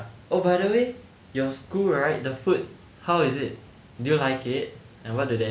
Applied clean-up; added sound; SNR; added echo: none; none; none; none.